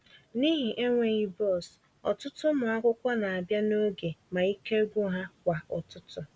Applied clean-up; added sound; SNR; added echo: none; none; none; none.